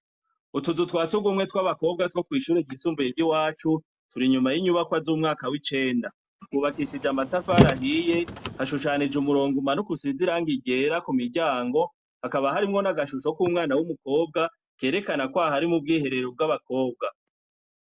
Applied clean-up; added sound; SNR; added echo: none; Car; 2 dB; none.